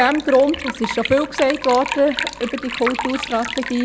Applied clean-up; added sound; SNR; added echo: none; Liquid; 9 dB; none.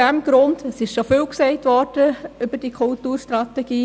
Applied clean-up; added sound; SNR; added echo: none; none; none; none.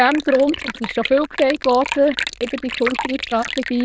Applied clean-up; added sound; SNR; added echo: neural diffusion model UNIVERSE++.